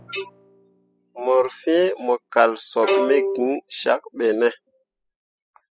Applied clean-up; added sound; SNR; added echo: classical method spectral subtraction.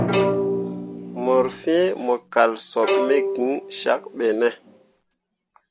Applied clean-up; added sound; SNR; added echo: none; Drum + Bowed string instrument; 4 dB; none.